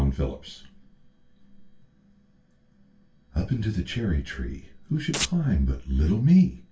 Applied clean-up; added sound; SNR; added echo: none; Domestic sounds, home sounds; 7 dB; reverberation time 0.2 s.